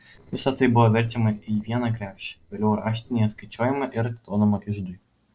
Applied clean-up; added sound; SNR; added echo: neural separator model SepFormer DNS4.